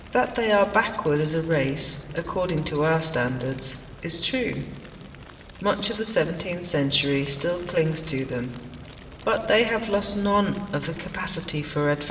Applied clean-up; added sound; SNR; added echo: none; Fire; 17 dB; reverberation time 2.7 s.